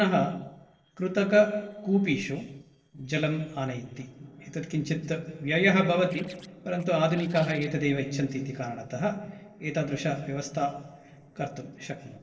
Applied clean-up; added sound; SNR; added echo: neural separator model SepFormer DNS4.